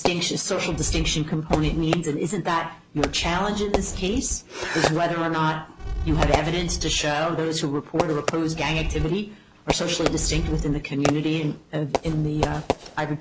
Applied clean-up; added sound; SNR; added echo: none; Fireworks; 7 dB; none.